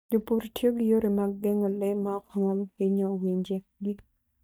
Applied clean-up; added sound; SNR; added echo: neural mask model DeepFilterNet 3.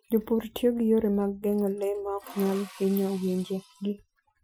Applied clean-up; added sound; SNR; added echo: classical method Wiener filter.